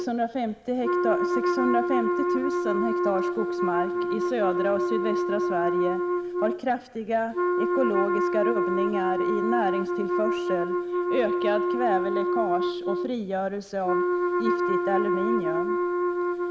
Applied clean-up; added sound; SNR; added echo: none; Wind instrument, woodwind instrument; -3 dB; none.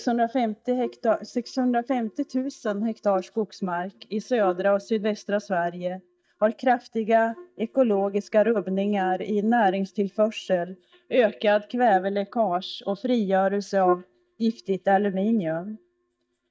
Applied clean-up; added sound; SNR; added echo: neural mask model DeepFilterNet 3.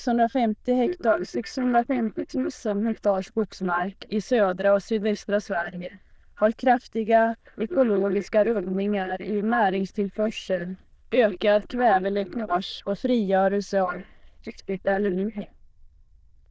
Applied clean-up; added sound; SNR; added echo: neural diffusion model UNIVERSE++.